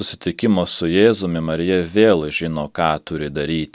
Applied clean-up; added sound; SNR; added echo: none; none; none; none.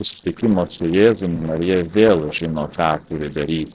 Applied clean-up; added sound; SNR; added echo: neural separator model SepFormer DNS4.